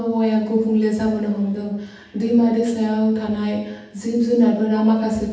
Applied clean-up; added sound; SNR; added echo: none; none; none; reverberation time 0.9 s.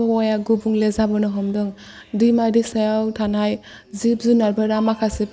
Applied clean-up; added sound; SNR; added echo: none; none; none; none.